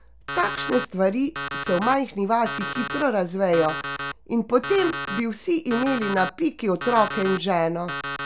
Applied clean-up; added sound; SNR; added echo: none; Alarm; 8 dB; none.